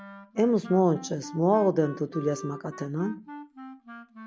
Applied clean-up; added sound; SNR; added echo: none; Wind instrument, woodwind instrument; 16 dB; none.